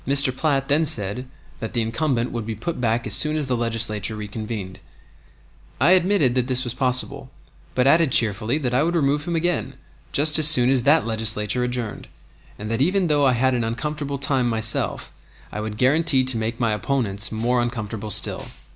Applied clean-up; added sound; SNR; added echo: none; none; none; none.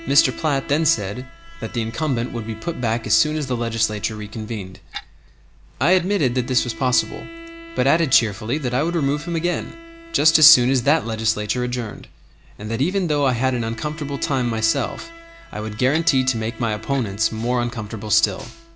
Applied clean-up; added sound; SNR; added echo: none; Bowed string instrument + Clock; 18 dB; none.